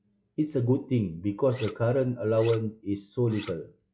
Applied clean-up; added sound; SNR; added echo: classical method log-MMSE.